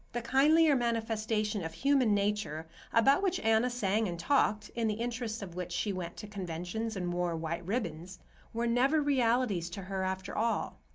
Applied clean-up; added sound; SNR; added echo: none; none; none; none.